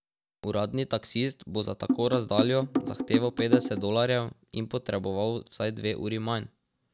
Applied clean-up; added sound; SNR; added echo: none; Drum; -1 dB; none.